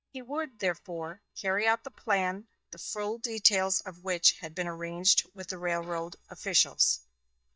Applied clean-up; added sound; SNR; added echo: neural mask model DeepFilterNet 3.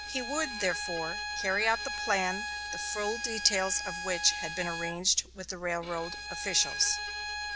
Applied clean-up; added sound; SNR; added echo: none; Bowed string instrument; 5 dB; none.